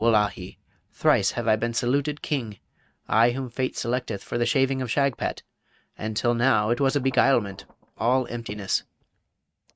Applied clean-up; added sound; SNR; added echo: neural mask model RNNoise.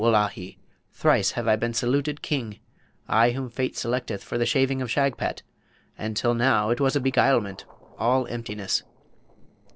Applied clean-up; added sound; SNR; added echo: neural separator model SepFormer DNS4.